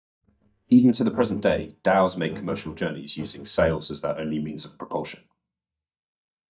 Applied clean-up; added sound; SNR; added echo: neural mask model DeepFilterNet 3.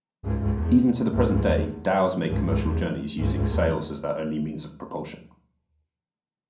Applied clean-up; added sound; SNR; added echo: none; Bowed string instrument; 0 dB; reverberation time 0.5 s.